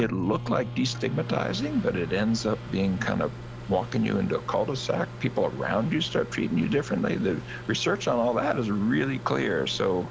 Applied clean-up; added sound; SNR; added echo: none; Microwave oven; 11 dB; none.